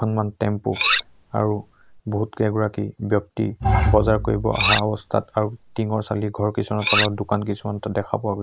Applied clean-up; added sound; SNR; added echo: none; Bowed string instrument + Cutlery, silverware; 1 dB; none.